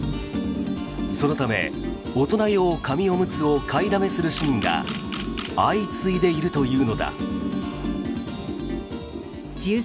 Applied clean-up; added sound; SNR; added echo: none; Camera + Harmonica; 14 dB; none.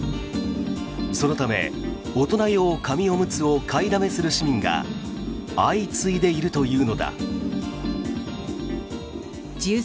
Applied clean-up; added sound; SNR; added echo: none; none; none; none.